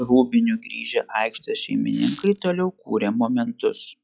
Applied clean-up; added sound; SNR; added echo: classical method log-MMSE.